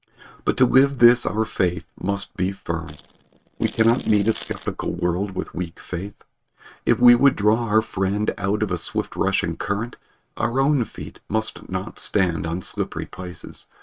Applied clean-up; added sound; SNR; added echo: neural mask model RNNoise.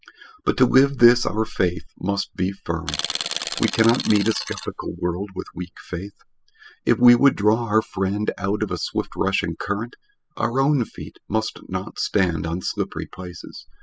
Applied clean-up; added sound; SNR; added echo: classical method spectral subtraction.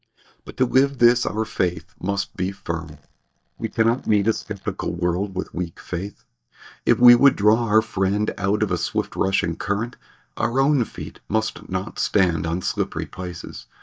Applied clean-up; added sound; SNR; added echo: neural mask model DeepFilterNet 3.